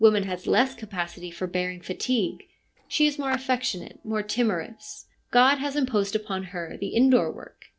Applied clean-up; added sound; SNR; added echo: neural separator model SepFormer DNS4.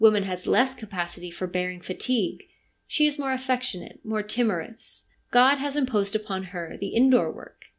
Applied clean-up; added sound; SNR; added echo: none; none; none; none.